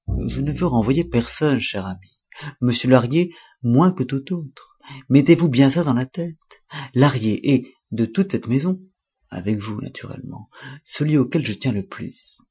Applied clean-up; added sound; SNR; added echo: classical method Wiener filter.